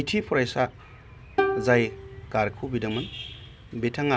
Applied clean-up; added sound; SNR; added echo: none; Plucked string instrument; 4 dB; none.